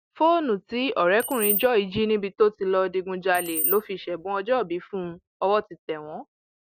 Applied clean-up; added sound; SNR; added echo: none; Keys jangling; 5 dB; none.